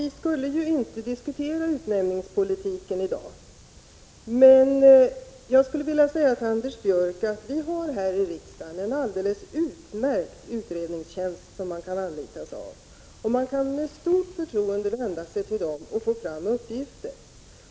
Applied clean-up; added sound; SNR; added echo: none; none; none; none.